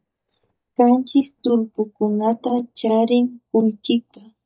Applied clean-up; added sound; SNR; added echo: neural mask model DeepFilterNet 3.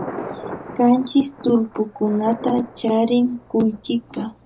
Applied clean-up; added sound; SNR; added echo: none; Thunder; 15 dB; reverberation time 0.2 s.